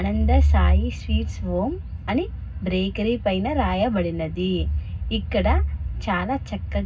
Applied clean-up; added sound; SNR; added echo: none; none; none; reverberation time 0.4 s.